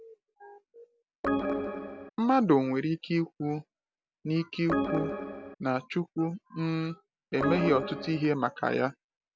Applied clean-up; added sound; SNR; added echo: none; Organ; 1 dB; none.